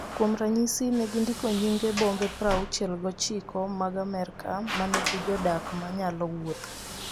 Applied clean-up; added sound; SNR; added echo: none; Sliding door; 8 dB; none.